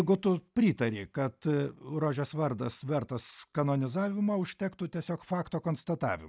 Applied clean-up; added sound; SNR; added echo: none; none; none; none.